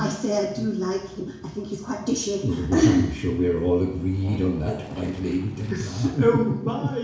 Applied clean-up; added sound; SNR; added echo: none; Aircraft; 19 dB; reverberation time 0.7 s.